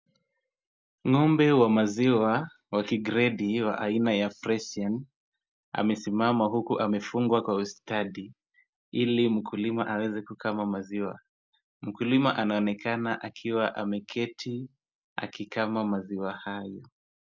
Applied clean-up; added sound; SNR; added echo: none; none; none; none.